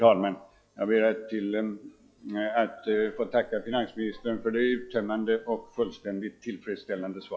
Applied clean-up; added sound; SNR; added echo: classical method log-MMSE.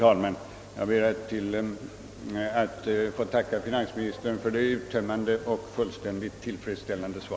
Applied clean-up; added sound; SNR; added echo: none; none; none; none.